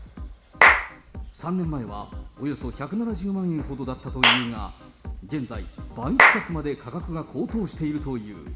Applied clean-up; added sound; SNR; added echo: none; Clapping / Chirp, tweet; -4 dB; reverberation time 1.3 s.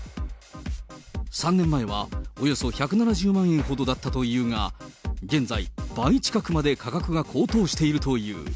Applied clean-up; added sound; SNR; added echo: none; none; none; none.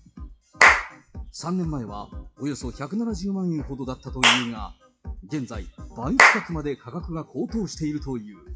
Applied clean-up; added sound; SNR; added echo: classical method WPE with log-MMSE.